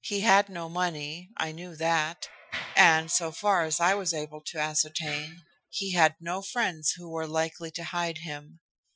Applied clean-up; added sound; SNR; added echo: classical method Wiener filter.